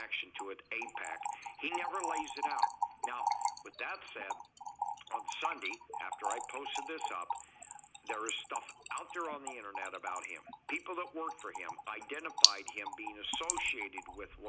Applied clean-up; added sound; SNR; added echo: none; Trickle, dribble / Splash, splatter; -4 dB; none.